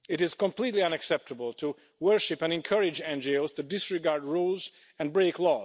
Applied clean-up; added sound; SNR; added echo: none; none; none; none.